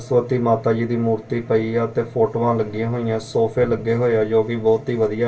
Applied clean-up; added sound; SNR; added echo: none; none; none; reverberation time 0.1 s.